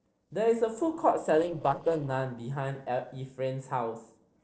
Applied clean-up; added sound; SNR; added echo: neural separator model SepFormer DNS4.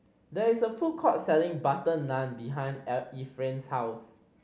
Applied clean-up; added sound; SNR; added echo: none; none; none; none.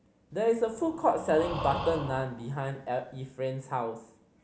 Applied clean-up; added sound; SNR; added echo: none; Breathing; 10 dB; none.